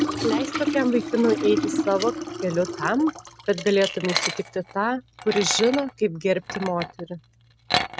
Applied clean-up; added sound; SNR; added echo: none; Liquid; 5 dB; none.